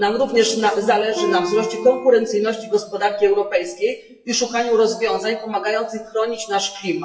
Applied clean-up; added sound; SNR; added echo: classical method WPE with log-MMSE.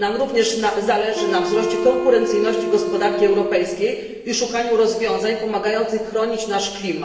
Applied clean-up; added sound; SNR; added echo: none; Wind instrument, woodwind instrument; 6 dB; reverberation time 1.1 s.